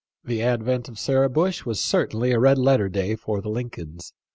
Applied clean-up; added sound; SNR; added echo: none; none; none; none.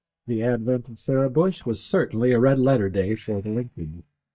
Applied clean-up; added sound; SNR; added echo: neural mask model DeepFilterNet 3.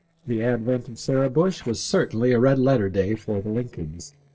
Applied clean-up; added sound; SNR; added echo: neural separator model SepFormer DNS4.